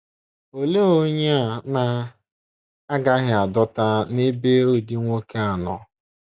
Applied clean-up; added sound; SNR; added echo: none; none; none; none.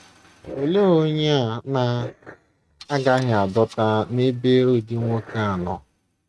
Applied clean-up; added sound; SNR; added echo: neural mask model RNNoise.